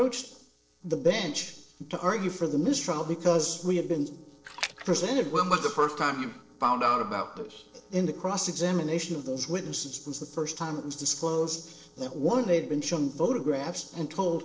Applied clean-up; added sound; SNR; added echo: neural separator model SepFormer DNS4.